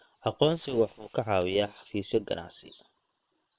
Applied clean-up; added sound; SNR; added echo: neural separator model SepFormer WHAM!.